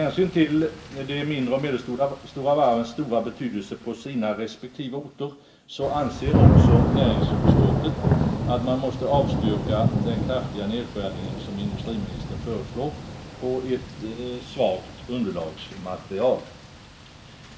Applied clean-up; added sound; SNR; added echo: none; Thunder / Rain; -1 dB; reverberation time 0.7 s.